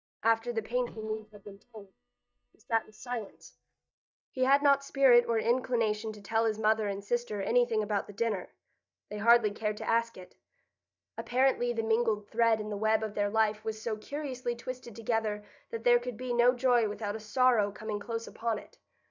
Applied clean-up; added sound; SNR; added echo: neural mask model DeepFilterNet 3.